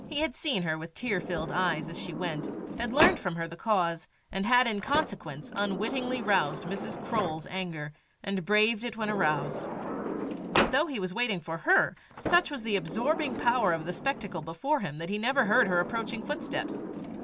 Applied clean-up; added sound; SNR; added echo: none; Sliding door; 6 dB; none.